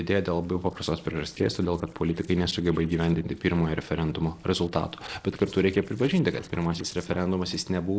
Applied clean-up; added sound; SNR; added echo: neural separator model SepFormer DNS4.